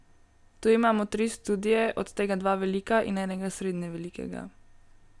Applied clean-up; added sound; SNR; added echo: none; none; none; none.